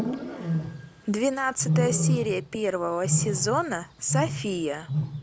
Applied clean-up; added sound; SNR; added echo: none; Wild animals; 1 dB; none.